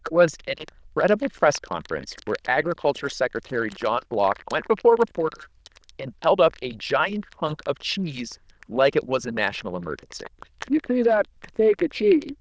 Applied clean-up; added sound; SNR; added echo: neural diffusion model UNIVERSE++.